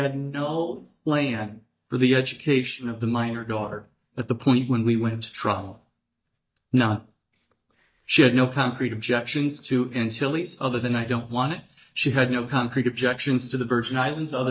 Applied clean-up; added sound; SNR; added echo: neural mask model DeepFilterNet 3.